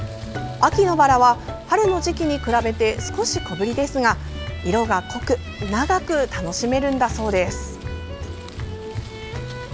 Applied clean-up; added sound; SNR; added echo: none; Wind; 19 dB; none.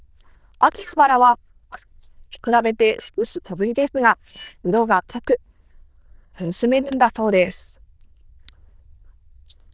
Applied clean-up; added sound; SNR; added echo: neural diffusion model UNIVERSE++.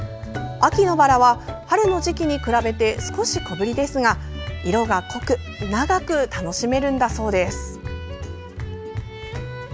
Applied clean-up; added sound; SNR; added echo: none; none; none; none.